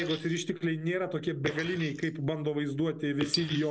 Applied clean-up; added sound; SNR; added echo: neural mask model Resemble Enhance denoiser.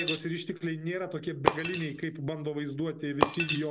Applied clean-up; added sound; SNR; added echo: none; Shatter; 0 dB; none.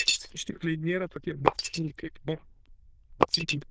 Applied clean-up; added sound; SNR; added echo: neural diffusion model UNIVERSE++.